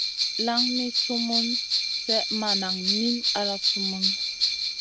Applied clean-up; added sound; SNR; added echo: none; Bell; -5 dB; none.